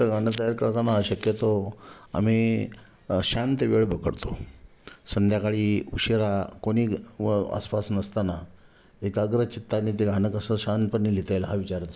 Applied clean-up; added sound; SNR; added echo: none; none; none; none.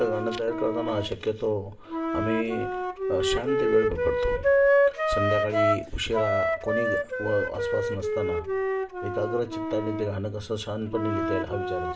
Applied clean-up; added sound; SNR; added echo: none; Wind instrument, woodwind instrument; -3 dB; reverberation time 0.2 s.